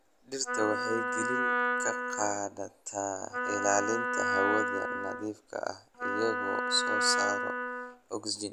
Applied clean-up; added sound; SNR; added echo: none; Wind instrument, woodwind instrument; -2 dB; none.